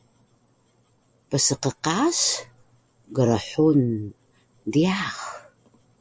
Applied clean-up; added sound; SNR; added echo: none; none; none; none.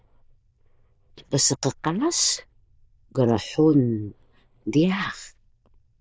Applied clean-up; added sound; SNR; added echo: neural diffusion model UNIVERSE++.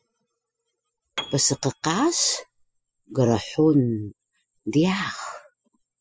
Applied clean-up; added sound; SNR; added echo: classical method spectral subtraction.